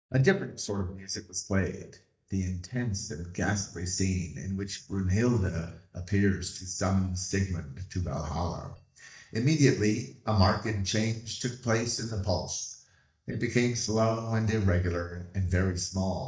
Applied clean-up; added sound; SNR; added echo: neural mask model DeepFilterNet 3.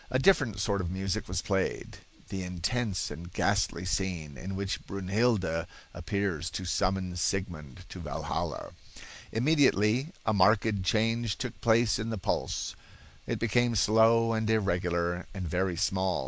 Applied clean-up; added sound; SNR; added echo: none; none; none; none.